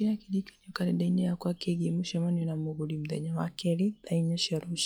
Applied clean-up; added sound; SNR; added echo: classical method log-MMSE.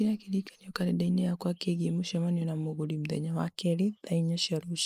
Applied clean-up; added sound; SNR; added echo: neural mask model Resemble Enhance denoiser.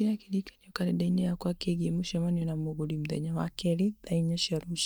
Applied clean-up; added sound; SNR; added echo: neural mask model DeepFilterNet 3.